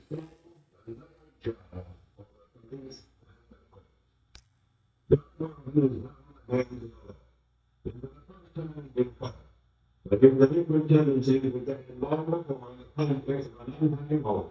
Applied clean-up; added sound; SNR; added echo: neural mask model DeepFilterNet 3.